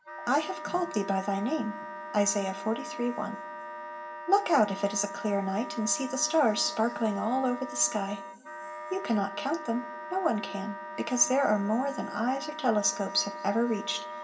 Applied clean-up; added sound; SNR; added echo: none; Wind instrument, woodwind instrument; 10 dB; reverberation time 1.6 s.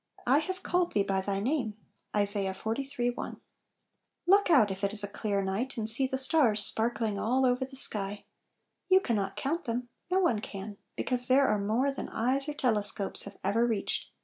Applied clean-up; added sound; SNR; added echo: none; none; none; none.